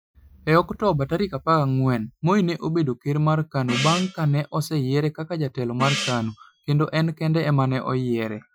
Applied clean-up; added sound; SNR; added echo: classical method Wiener filter.